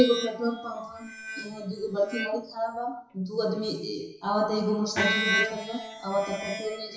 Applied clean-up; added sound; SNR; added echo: classical method WPE with log-MMSE.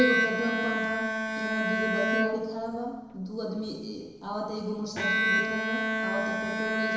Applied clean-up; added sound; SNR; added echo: none; Bowed string instrument; -3 dB; reverberation time 1.0 s.